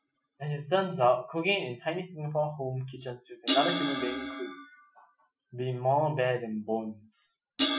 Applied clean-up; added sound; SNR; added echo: classical method Wiener filter.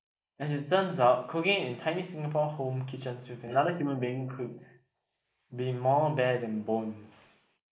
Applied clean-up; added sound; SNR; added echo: neural mask model Resemble Enhance denoiser.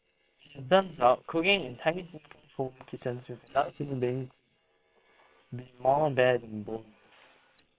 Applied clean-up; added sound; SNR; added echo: neural separator model SepFormer WHAM!.